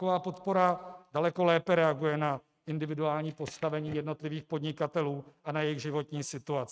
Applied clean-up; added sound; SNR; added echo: neural mask model RNNoise.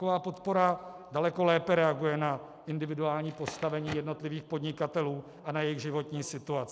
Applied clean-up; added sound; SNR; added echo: none; Crackle; 17 dB; none.